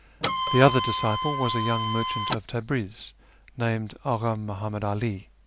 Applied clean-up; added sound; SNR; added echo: none; Printer; 1 dB; none.